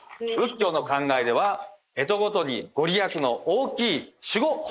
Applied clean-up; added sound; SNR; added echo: neural mask model Resemble Enhance denoiser.